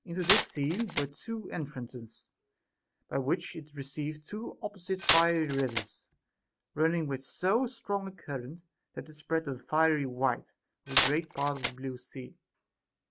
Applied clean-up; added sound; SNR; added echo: none; Glass; -4 dB; none.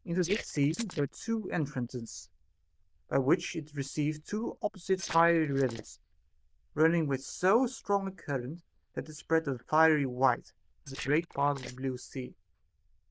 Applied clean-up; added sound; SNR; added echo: neural diffusion model UNIVERSE++.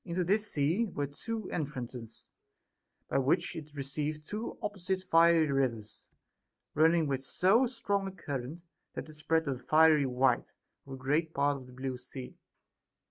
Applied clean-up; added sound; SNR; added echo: none; none; none; none.